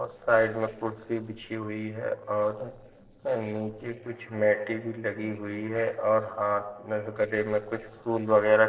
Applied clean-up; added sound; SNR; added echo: neural separator model SepFormer DNS4.